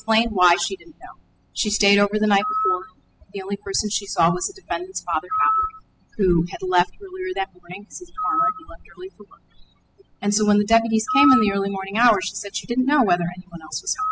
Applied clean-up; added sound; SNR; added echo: classical method spectral subtraction.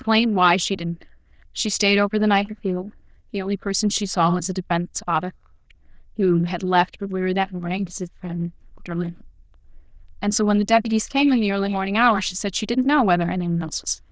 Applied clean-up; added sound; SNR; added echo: neural diffusion model UNIVERSE++.